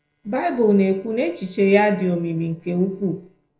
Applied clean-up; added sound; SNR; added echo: neural separator model SepFormer DNS4.